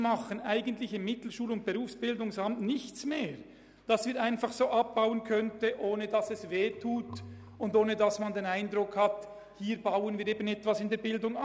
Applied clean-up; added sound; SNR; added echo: none; none; none; none.